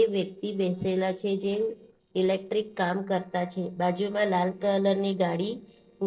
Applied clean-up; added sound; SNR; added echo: neural separator model SepFormer DNS4.